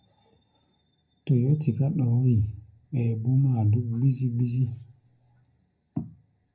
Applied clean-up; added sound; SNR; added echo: none; none; none; reverberation time 0.5 s.